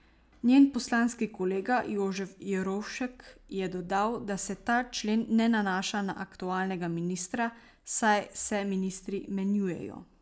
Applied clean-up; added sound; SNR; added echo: none; none; none; none.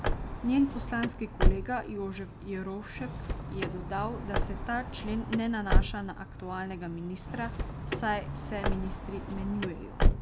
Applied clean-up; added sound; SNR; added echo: none; Car; -4 dB; none.